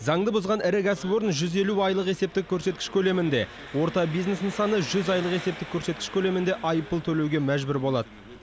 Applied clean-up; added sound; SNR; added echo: none; Engine; 18 dB; none.